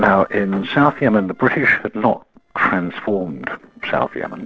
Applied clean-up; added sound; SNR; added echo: neural separator model SepFormer DNS4.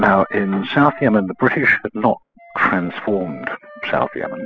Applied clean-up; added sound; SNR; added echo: classical method spectral subtraction.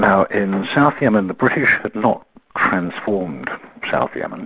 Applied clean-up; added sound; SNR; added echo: none; none; none; none.